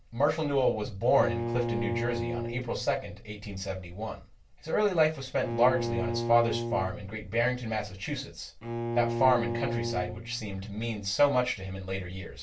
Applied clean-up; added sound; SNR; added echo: none; Bowed string instrument; 5 dB; reverberation time 0.2 s.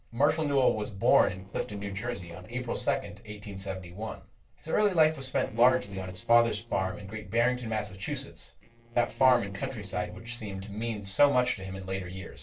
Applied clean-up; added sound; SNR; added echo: neural separator model SepFormer DNS4.